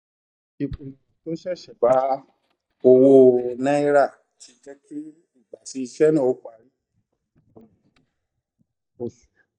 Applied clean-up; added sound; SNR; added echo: neural mask model DeepFilterNet 3.